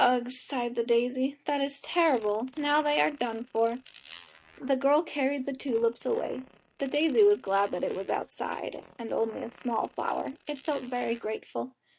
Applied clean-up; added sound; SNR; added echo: neural mask model RNNoise.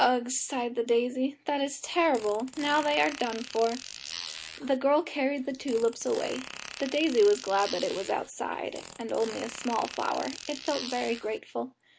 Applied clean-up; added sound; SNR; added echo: none; Fart; 13 dB; none.